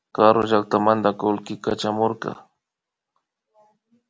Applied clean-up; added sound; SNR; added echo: none; none; none; none.